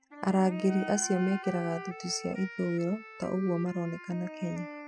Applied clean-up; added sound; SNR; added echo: classical method spectral subtraction.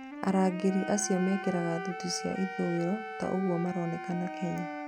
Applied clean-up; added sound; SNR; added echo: none; Wind instrument, woodwind instrument + Wind instrument, woodwind instrument; 8 dB; none.